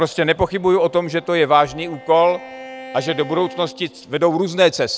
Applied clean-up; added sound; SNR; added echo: none; Bowed string instrument; 20 dB; none.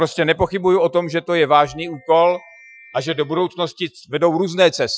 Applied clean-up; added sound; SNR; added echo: classical method Wiener filter.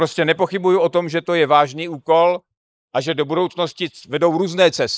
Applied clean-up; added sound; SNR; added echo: neural mask model Resemble Enhance denoiser.